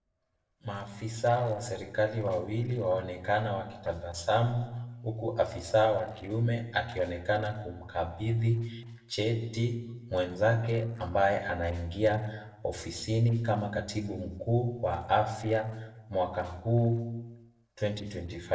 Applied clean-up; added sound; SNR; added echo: neural separator model SepFormer DNS4.